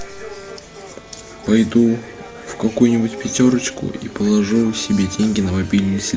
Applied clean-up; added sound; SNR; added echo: none; Bowed string instrument; 20 dB; none.